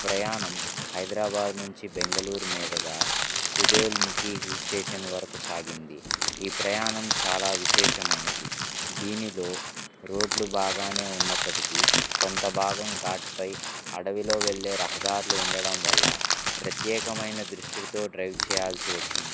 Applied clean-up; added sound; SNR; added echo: none; Crushing; -3 dB; none.